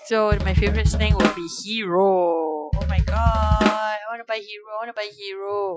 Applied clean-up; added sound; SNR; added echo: classical method Wiener filter.